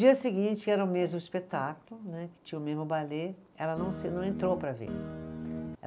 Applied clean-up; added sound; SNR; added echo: none; Guitar; 6 dB; none.